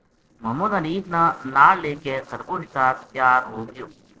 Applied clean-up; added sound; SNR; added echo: neural separator model SepFormer DNS4.